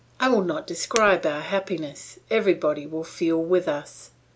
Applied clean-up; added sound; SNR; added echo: none; Shatter; 14 dB; none.